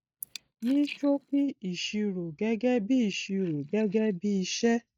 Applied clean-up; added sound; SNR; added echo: neural mask model DeepFilterNet 3.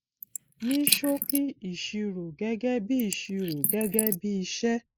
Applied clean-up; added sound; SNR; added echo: neural mask model Resemble Enhance denoiser.